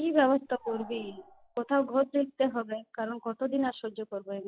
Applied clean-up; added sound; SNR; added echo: classical method log-MMSE.